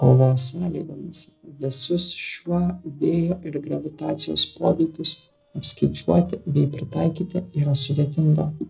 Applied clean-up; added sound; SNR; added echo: neural separator model SepFormer DNS4.